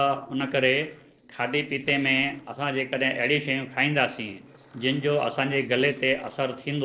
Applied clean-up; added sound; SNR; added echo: neural separator model SepFormer DNS4.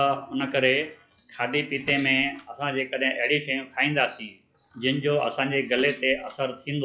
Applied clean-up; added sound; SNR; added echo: classical method log-MMSE.